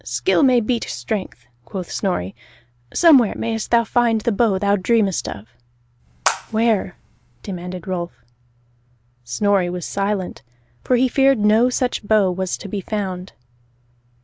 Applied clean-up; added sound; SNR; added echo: none; Water / Splash, splatter; 8 dB; none.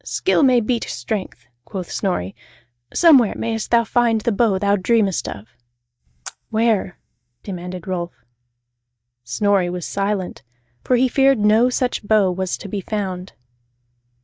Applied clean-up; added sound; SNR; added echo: neural mask model DeepFilterNet 3.